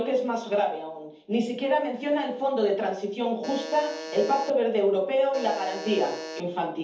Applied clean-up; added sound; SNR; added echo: none; Alarm; 12 dB; reverberation time 0.6 s.